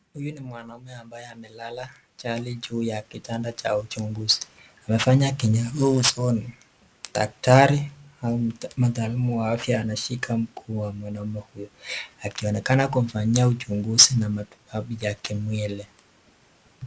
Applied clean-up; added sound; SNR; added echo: none; none; none; none.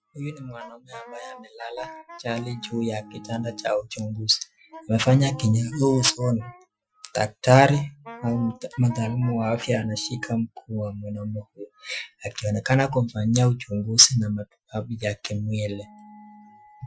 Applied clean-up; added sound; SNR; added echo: classical method Wiener filter.